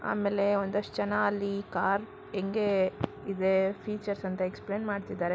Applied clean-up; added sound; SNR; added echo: none; none; none; none.